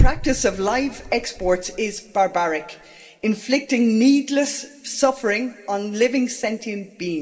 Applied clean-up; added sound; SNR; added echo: none; none; none; reverberation time 1.5 s.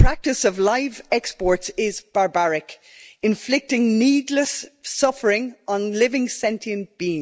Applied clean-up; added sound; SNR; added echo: none; none; none; none.